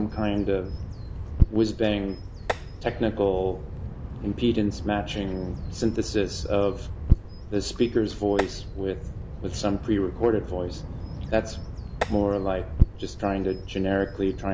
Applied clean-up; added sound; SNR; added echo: none; Tap + Bird vocalization, bird call, bird song; 3 dB; none.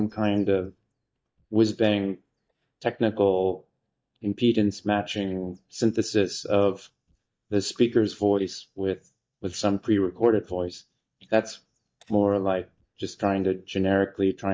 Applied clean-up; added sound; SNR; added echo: neural mask model DeepFilterNet 3.